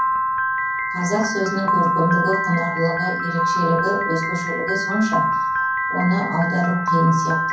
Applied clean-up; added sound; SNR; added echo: none; Piano; -1 dB; reverberation time 0.6 s.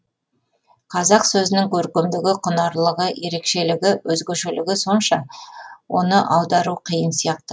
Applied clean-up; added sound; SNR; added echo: none; none; none; none.